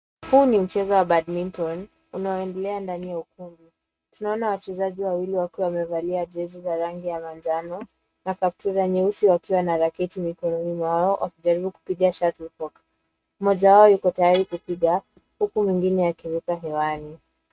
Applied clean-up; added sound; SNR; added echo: neural mask model RNNoise.